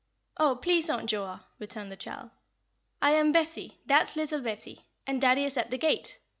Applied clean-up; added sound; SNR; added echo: none; none; none; none.